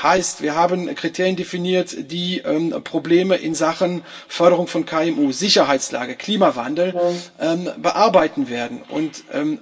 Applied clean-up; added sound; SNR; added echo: none; Brass instrument; 6 dB; reverberation time 0.1 s.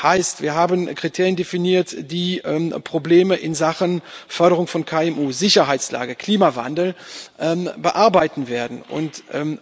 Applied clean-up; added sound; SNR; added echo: none; none; none; none.